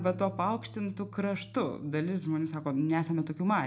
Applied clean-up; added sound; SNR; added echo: none; Bass guitar; 18 dB; reverberation time 0.2 s.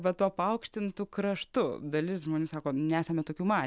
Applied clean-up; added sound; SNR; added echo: none; none; none; none.